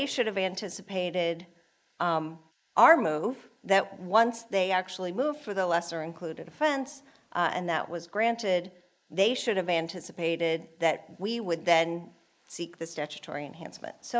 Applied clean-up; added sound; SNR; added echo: neural mask model Resemble Enhance denoiser.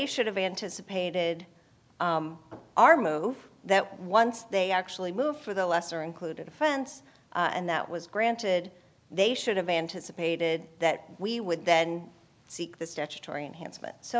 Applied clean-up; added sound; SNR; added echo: none; none; none; none.